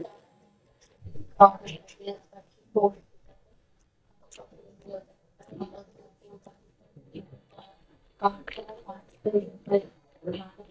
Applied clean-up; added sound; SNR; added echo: neural mask model DeepFilterNet 3.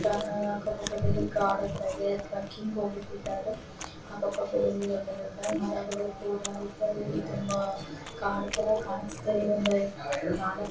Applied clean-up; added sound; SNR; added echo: none; Chewing, mastication; 15 dB; reverberation time 0.2 s.